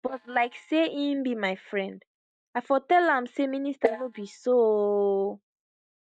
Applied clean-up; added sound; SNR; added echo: neural mask model DeepFilterNet 3.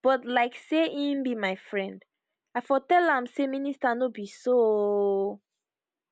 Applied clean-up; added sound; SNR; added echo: none; none; none; none.